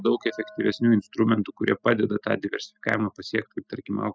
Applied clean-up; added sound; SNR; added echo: classical method spectral subtraction.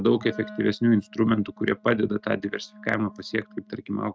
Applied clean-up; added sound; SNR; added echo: neural mask model RNNoise.